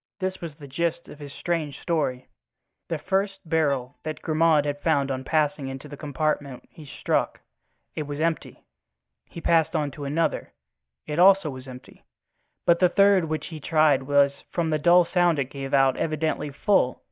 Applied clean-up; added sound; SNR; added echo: neural mask model DeepFilterNet 3.